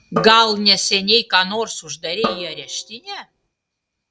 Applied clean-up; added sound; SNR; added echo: none; Drum; 10 dB; none.